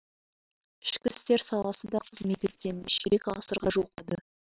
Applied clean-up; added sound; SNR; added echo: neural separator model SepFormer WHAM!.